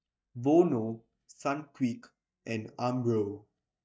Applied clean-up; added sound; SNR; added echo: neural mask model DeepFilterNet 3.